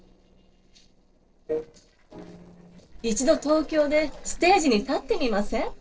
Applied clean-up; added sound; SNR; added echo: neural separator model SepFormer DNS4.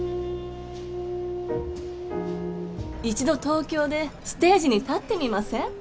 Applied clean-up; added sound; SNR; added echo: none; none; none; none.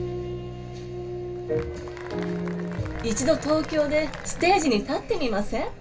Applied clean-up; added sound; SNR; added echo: none; Applause / Cheering; 16 dB; reverberation time 0.2 s.